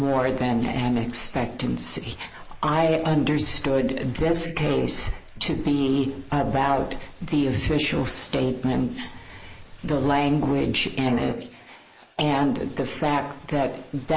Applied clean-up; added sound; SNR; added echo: neural mask model Resemble Enhance denoiser.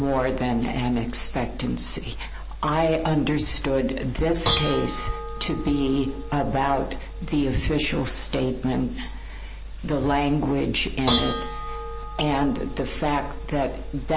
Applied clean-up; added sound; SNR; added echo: none; Dishes, pots, and pans / Bell; 6 dB; none.